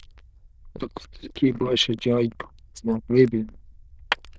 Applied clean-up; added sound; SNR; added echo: neural diffusion model UNIVERSE++.